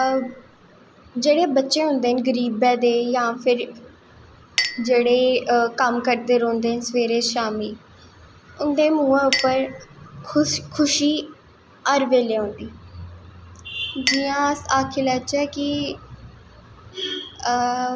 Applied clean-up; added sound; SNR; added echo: none; Chink, clink; 14 dB; none.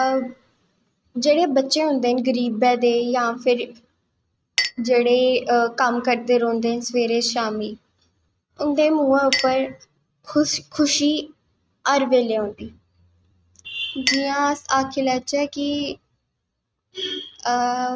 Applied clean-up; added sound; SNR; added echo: neural mask model RNNoise.